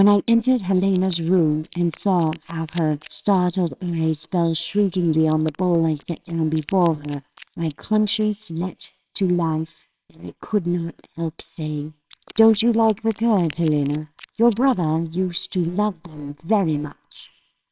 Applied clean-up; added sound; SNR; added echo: neural separator model SepFormer WHAMR!.